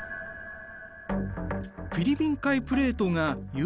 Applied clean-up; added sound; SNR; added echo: none; none; none; none.